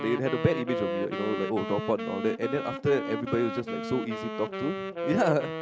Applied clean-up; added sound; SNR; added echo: none; Wind instrument, woodwind instrument; 4 dB; none.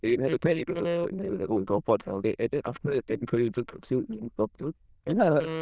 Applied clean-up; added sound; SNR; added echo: neural diffusion model UNIVERSE++.